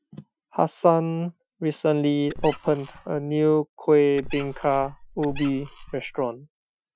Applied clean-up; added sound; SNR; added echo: classical method Wiener filter.